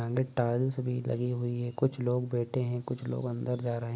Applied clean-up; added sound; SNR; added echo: none; none; none; none.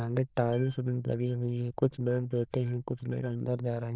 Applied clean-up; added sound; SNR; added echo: neural diffusion model UNIVERSE++.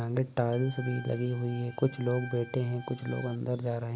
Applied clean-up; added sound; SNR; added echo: none; Organ; 16 dB; none.